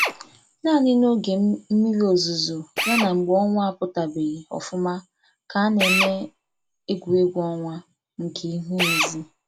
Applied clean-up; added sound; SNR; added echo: none; Drill; 7 dB; none.